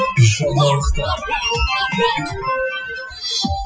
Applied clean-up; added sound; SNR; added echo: classical method Wiener filter.